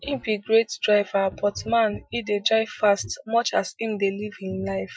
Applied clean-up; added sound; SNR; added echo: classical method Wiener filter.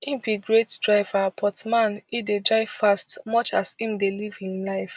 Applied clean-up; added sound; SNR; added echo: none; none; none; none.